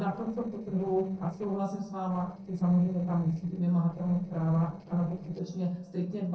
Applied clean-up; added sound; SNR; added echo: neural separator model SepFormer DNS4.